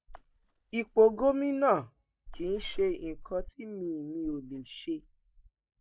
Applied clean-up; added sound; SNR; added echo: neural mask model DeepFilterNet 3.